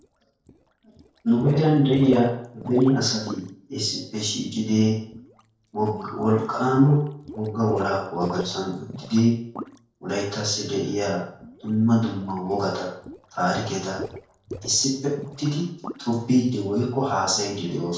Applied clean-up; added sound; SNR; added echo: neural separator model SepFormer DNS4.